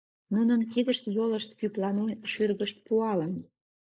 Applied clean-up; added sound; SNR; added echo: neural mask model Resemble Enhance denoiser.